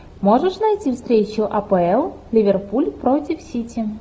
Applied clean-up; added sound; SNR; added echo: none; none; none; none.